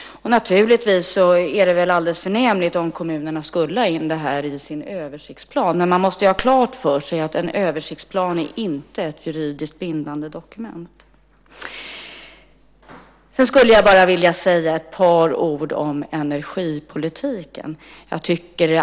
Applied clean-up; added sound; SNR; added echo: none; none; none; none.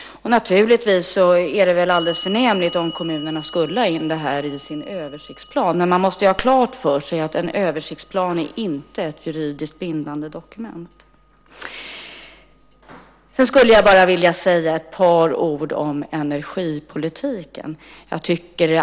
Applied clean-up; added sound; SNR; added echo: none; Clock; 17 dB; none.